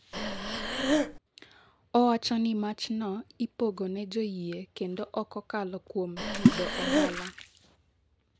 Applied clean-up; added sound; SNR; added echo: none; Breathing + Water / Splash, splatter; -4 dB; none.